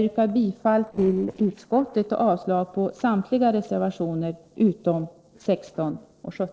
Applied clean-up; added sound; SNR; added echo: neural separator model SepFormer DNS4.